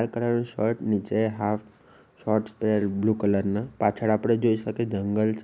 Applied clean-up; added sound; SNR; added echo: none; none; none; none.